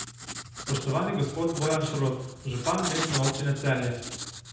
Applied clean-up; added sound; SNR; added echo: none; Writing; 7 dB; reverberation time 0.9 s.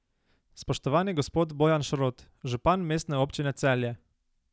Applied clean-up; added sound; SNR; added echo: none; none; none; none.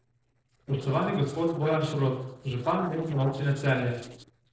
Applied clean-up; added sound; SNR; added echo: neural separator model SepFormer DNS4.